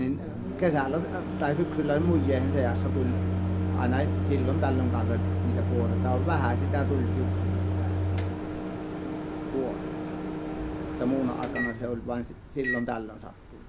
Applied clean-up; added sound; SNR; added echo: none; Microwave oven; -2 dB; none.